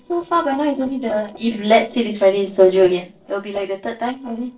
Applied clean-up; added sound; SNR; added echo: neural separator model SepFormer DNS4.